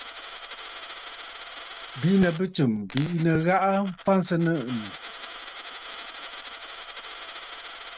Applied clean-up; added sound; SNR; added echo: none; Coin (dropping); 11 dB; none.